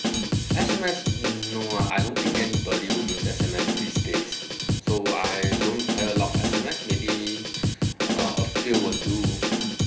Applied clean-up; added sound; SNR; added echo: none; Drum kit; -5 dB; reverberation time 0.3 s.